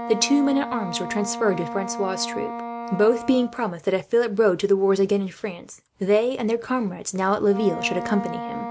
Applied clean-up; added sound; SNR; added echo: none; Wind instrument, woodwind instrument; 11 dB; none.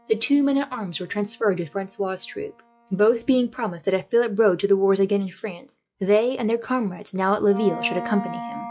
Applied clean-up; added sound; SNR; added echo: classical method log-MMSE.